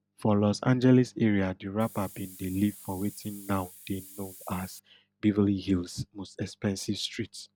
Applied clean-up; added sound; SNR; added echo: none; Hiss; 19 dB; none.